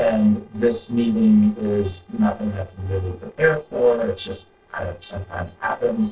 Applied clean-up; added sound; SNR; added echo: neural separator model SepFormer DNS4.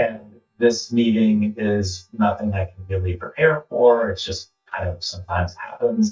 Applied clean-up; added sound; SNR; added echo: neural mask model DeepFilterNet 3.